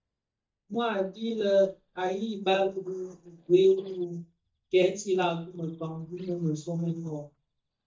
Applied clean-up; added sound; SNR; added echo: neural mask model DeepFilterNet 3.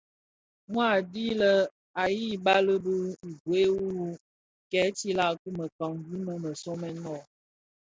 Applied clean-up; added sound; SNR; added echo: none; none; none; none.